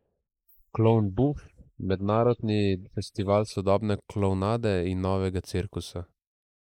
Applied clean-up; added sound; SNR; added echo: neural mask model Resemble Enhance denoiser.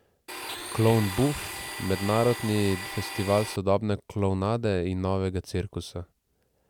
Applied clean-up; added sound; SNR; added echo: none; Domestic sounds, home sounds; 9 dB; none.